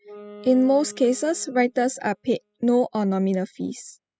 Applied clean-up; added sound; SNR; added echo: classical method spectral subtraction.